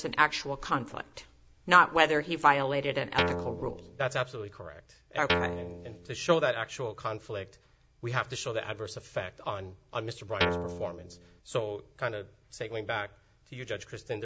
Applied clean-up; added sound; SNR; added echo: none; Guitar; 1 dB; none.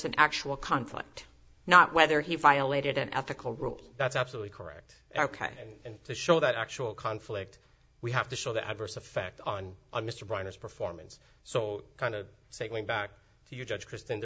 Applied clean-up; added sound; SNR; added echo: none; none; none; none.